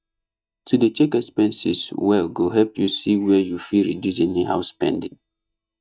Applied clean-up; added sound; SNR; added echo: neural mask model DeepFilterNet 3.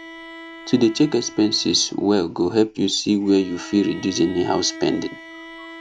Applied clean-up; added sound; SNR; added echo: none; Bowed string instrument; 18 dB; none.